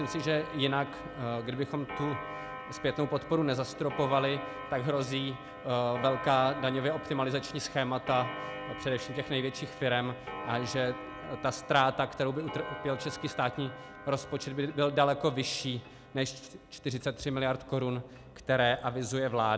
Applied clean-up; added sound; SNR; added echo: none; Clock; 12 dB; none.